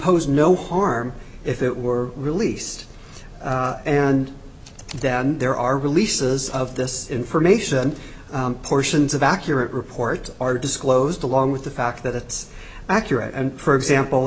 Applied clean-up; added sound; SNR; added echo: none; none; none; none.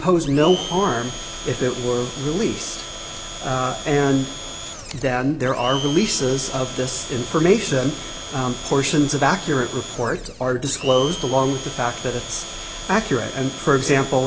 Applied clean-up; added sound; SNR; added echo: none; Domestic sounds, home sounds; 11 dB; none.